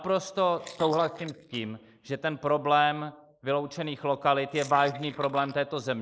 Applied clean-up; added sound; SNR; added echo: neural mask model Resemble Enhance denoiser.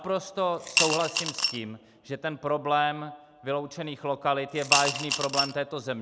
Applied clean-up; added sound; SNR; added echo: none; Coin (dropping) / Glass; -1 dB; none.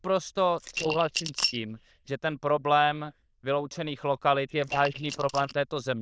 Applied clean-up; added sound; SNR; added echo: neural diffusion model UNIVERSE++.